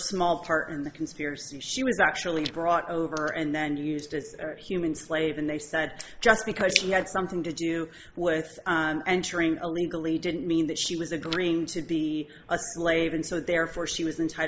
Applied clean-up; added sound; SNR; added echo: neural mask model Resemble Enhance denoiser.